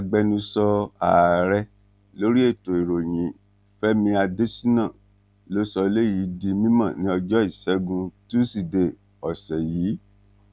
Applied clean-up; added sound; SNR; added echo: none; none; none; none.